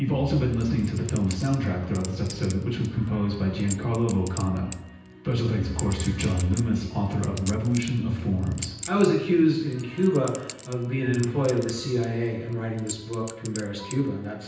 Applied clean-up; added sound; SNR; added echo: none; Chink, clink; 17 dB; reverberation time 0.9 s.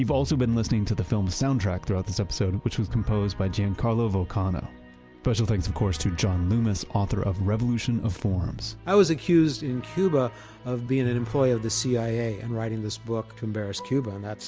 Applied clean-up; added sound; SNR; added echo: none; none; none; none.